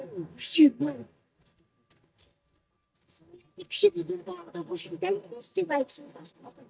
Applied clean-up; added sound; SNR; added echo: neural mask model DeepFilterNet 3.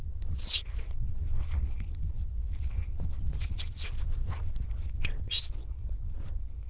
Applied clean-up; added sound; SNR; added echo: neural diffusion model UNIVERSE++.